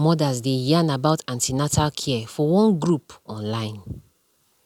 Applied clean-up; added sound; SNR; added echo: none; none; none; none.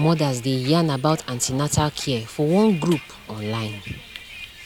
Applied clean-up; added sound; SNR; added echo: none; Bus; 17 dB; none.